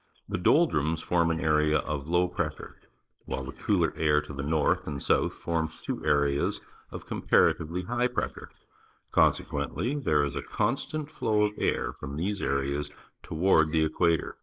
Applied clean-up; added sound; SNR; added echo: neural mask model Resemble Enhance denoiser.